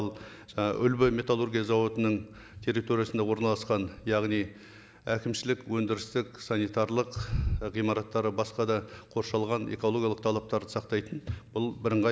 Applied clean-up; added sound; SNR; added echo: none; none; none; none.